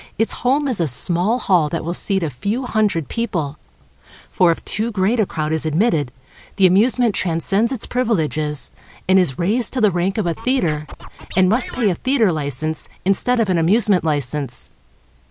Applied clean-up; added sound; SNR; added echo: none; Scratching (performance technique); 13 dB; none.